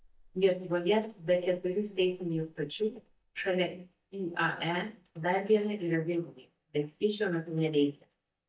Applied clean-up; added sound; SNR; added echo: neural mask model DeepFilterNet 3.